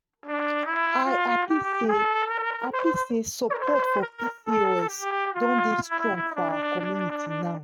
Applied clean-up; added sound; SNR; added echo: neural mask model RNNoise.